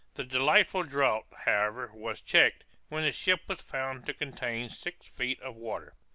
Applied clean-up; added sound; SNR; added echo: none; none; none; none.